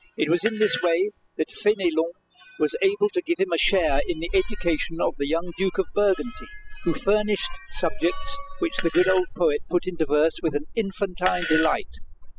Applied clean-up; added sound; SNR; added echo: classical method spectral subtraction.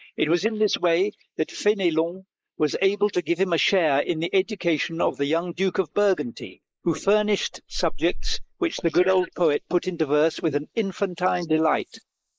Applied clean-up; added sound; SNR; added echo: neural mask model Resemble Enhance denoiser.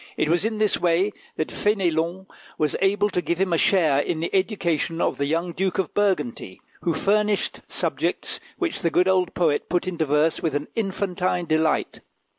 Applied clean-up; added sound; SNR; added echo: none; none; none; none.